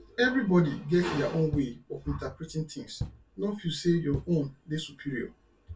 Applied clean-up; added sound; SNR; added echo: none; Knock; 13 dB; reverberation time 0.2 s.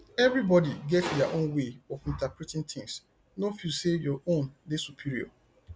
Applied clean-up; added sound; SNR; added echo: none; none; none; none.